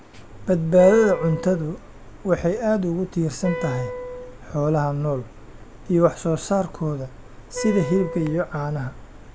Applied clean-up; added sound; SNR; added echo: none; Wind instrument, woodwind instrument; 10 dB; none.